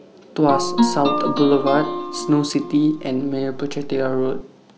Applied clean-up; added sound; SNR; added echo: none; Guitar; 4 dB; none.